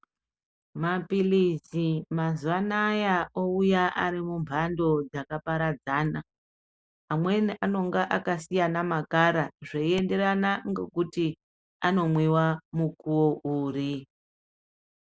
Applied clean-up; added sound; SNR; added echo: neural mask model Resemble Enhance denoiser.